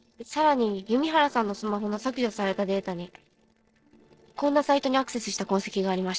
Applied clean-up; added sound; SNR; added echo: neural separator model SepFormer DNS4.